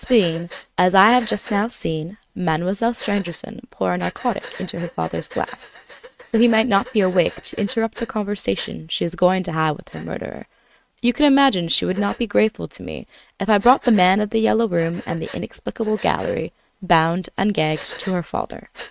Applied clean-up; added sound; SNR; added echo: neural mask model RNNoise.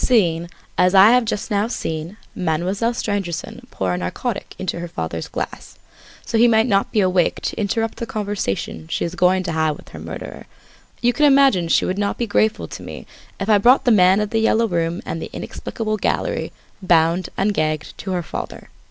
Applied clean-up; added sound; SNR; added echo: none; none; none; none.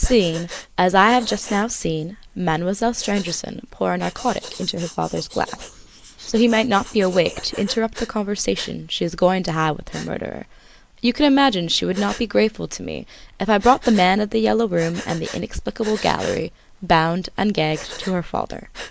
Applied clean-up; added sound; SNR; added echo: neural mask model Resemble Enhance denoiser.